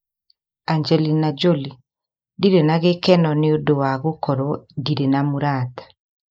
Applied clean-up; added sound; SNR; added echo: neural mask model Resemble Enhance denoiser.